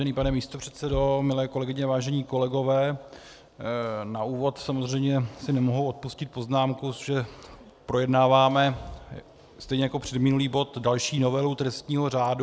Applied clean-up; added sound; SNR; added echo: none; none; none; none.